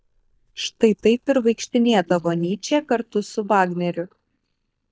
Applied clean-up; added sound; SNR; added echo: neural mask model DeepFilterNet 3.